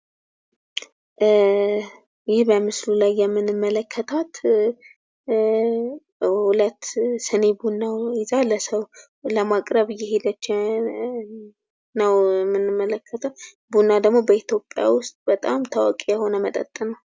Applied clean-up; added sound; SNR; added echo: none; none; none; none.